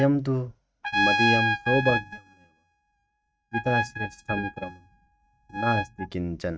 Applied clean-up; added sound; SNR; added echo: neural mask model RNNoise.